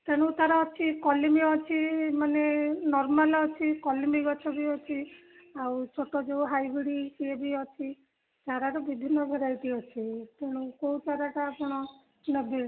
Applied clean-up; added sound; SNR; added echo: none; none; none; none.